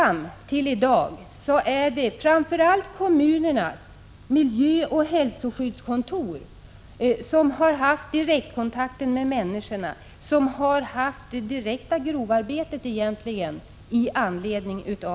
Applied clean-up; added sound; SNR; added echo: none; none; none; none.